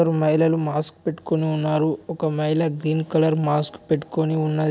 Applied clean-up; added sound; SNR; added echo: none; none; none; none.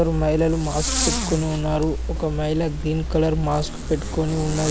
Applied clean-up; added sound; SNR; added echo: none; Zipper (clothing); 4 dB; none.